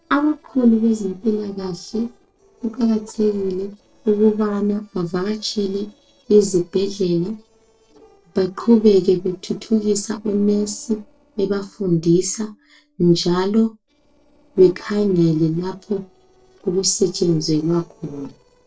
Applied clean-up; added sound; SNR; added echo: neural separator model SepFormer DNS4.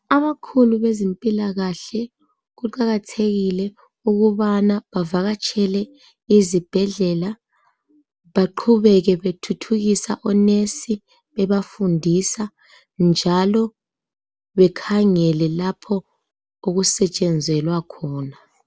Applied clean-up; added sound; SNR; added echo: none; none; none; none.